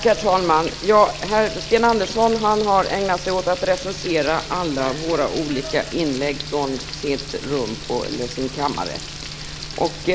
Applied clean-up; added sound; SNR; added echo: none; Frying (food); 12 dB; none.